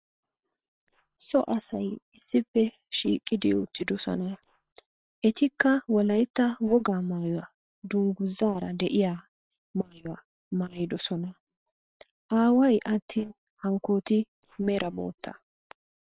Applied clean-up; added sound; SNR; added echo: neural separator model SepFormer WHAM!.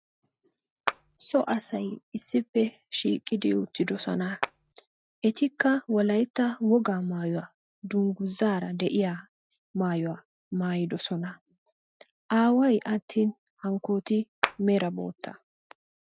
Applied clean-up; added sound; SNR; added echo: neural mask model RNNoise.